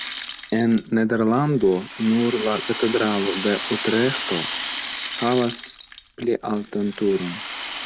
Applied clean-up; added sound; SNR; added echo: none; Rattle (instrument); 9 dB; none.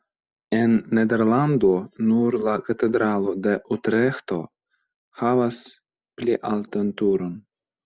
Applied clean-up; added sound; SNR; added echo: none; none; none; none.